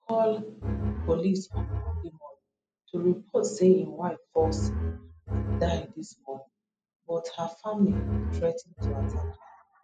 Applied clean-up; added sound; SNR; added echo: classical method spectral subtraction.